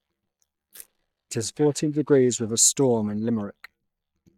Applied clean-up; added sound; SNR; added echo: neural mask model DeepFilterNet 3.